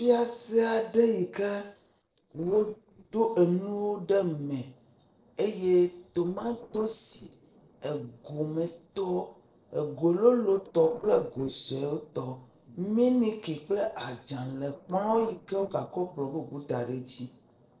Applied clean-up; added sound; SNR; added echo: neural separator model SepFormer DNS4.